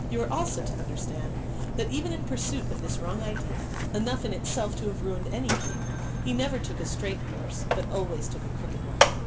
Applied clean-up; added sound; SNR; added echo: none; Mechanisms; -4 dB; reverberation time 2.7 s.